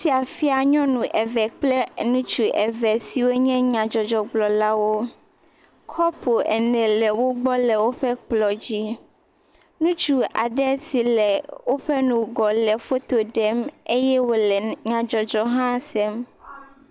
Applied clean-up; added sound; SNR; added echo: none; none; none; none.